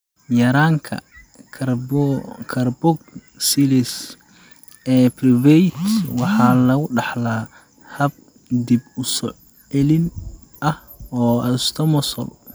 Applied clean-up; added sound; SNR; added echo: none; none; none; none.